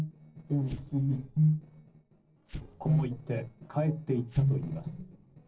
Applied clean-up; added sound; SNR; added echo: neural separator model SepFormer DNS4.